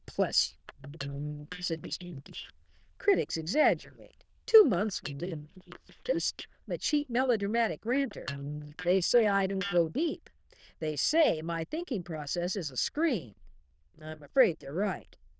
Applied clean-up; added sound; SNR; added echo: neural diffusion model UNIVERSE++.